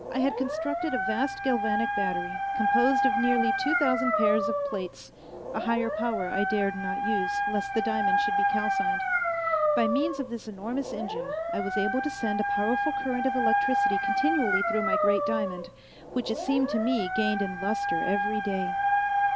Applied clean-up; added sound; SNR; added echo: none; Dog; -2 dB; none.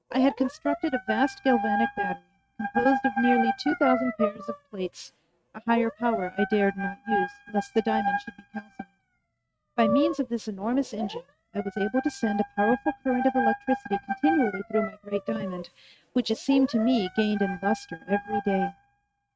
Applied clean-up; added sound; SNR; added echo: neural mask model RNNoise.